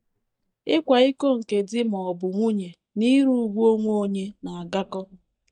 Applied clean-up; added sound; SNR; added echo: neural mask model DeepFilterNet 3.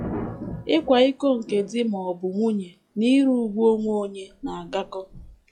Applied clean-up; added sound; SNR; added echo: classical method log-MMSE.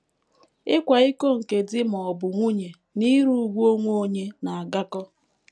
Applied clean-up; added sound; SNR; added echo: none; none; none; none.